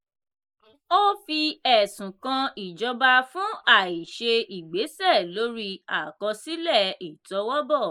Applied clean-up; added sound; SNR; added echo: neural mask model Resemble Enhance denoiser.